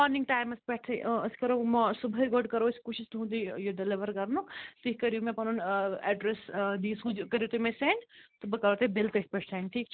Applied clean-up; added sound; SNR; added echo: none; none; none; none.